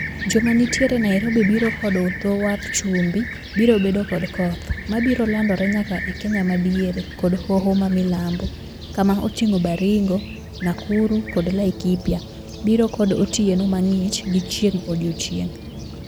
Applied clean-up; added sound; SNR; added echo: none; Fixed-wing aircraft, airplane; 11 dB; none.